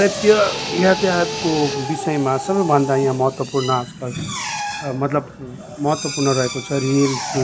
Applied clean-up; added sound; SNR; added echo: none; Drill; 8 dB; none.